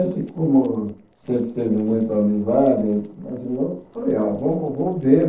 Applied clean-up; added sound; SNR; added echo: neural separator model SepFormer DNS4.